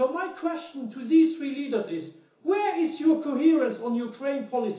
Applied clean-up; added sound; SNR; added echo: none; none; none; reverberation time 0.7 s.